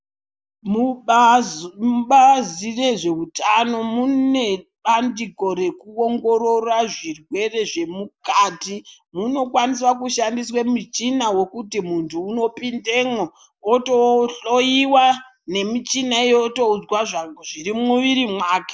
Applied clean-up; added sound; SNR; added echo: none; none; none; none.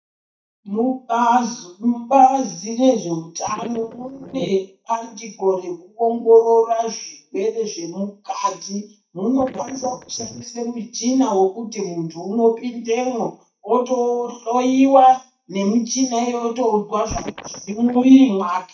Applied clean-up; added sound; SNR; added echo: neural mask model DeepFilterNet 3.